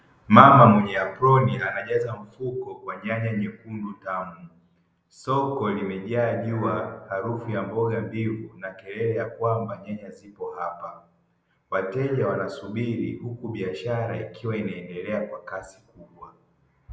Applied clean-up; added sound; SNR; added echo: none; none; none; none.